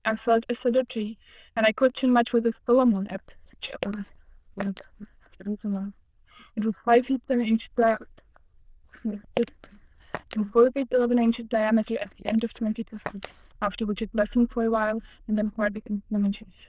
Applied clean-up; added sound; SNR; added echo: neural diffusion model UNIVERSE++.